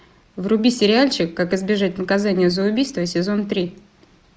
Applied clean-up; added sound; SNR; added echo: none; none; none; none.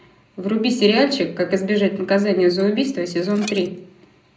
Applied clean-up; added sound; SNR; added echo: none; Dishes, pots, and pans; 19 dB; reverberation time 0.5 s.